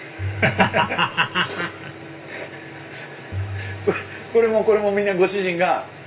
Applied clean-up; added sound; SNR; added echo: none; Bowed string instrument; 13 dB; reverberation time 0.6 s.